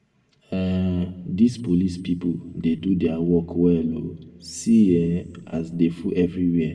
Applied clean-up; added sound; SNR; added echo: none; none; none; reverberation time 0.9 s.